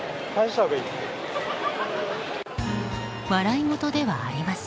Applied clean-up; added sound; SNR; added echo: none; none; none; none.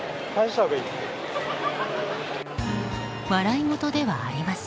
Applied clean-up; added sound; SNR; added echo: none; Wind instrument, woodwind instrument; 17 dB; none.